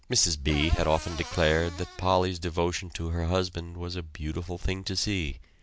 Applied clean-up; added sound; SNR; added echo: none; Cupboard open or close / Door; 14 dB; none.